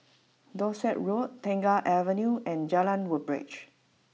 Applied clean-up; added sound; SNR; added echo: none; none; none; none.